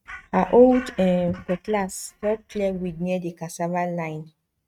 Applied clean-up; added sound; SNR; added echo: neural mask model RNNoise.